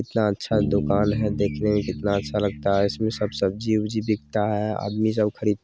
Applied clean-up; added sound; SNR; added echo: none; Bass guitar; 9 dB; none.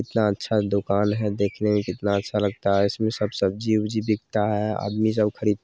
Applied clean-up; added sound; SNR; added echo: none; none; none; none.